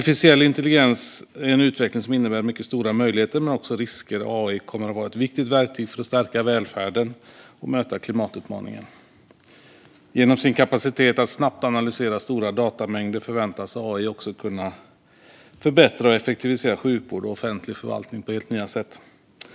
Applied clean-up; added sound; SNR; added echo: none; none; none; none.